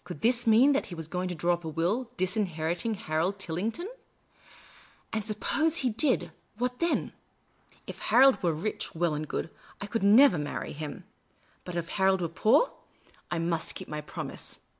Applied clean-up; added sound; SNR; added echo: none; none; none; none.